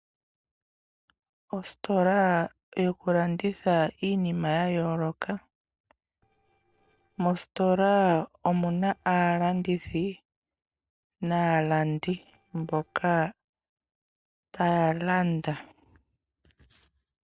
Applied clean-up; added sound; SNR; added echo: neural separator model SepFormer DNS4.